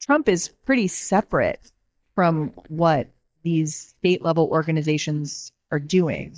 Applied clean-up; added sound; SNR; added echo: neural mask model DeepFilterNet 3.